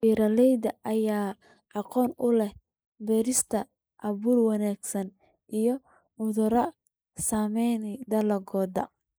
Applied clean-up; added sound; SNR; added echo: neural mask model Resemble Enhance denoiser.